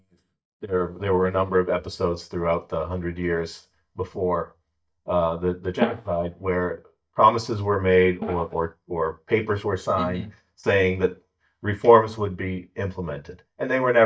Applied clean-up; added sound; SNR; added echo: neural mask model DeepFilterNet 3.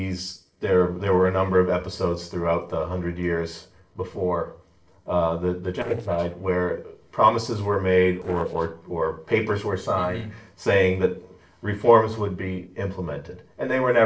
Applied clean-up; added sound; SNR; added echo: neural separator model SepFormer DNS4.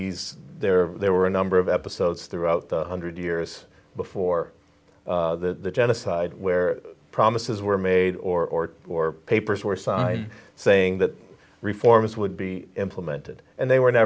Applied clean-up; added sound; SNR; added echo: none; none; none; none.